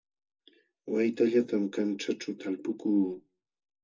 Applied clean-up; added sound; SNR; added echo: none; none; none; reverberation time 0.2 s.